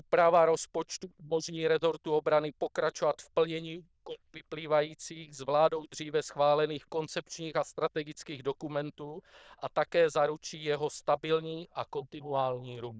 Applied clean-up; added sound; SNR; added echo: neural diffusion model UNIVERSE++.